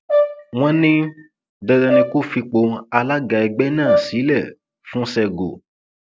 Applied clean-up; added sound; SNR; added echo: none; Brass instrument; 3 dB; none.